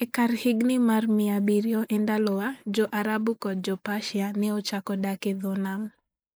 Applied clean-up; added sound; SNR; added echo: neural mask model Resemble Enhance denoiser.